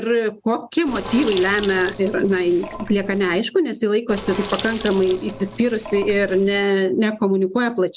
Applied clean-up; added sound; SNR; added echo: none; Sink (filling or washing); 10 dB; none.